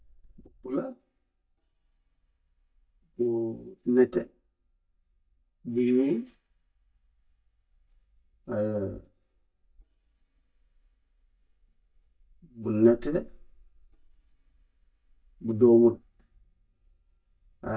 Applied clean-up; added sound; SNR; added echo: neural mask model DeepFilterNet 3.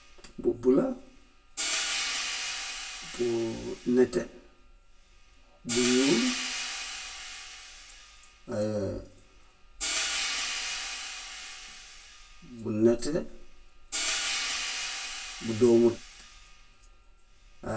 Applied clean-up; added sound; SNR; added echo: none; Hi-hat; 5 dB; reverberation time 0.1 s.